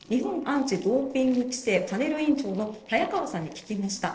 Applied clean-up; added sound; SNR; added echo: neural separator model SepFormer DNS4.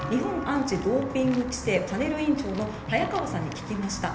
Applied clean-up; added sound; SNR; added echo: none; Walk, footsteps / Bell; 12 dB; reverberation time 0.8 s.